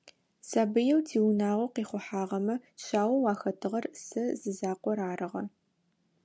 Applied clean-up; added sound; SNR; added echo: none; none; none; none.